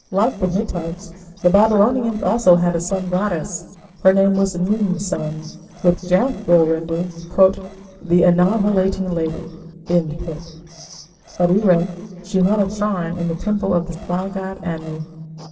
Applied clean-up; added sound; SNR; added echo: neural separator model SepFormer DNS4.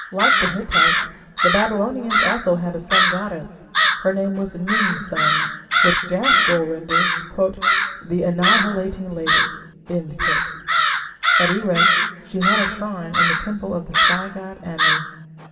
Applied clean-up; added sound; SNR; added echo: none; Crow; -5 dB; reverberation time 1.8 s.